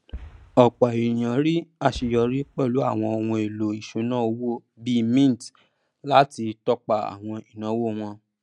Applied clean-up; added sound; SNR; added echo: none; Boom; 19 dB; none.